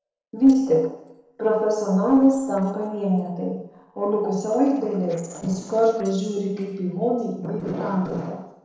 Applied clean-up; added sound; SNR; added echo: neural separator model SepFormer DNS4.